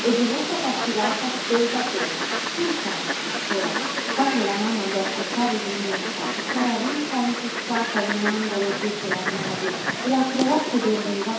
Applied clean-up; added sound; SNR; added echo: none; Fowl; 2 dB; reverberation time 2.4 s.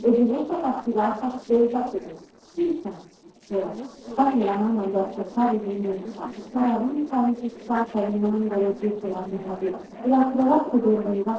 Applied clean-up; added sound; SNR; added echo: neural separator model SepFormer DNS4.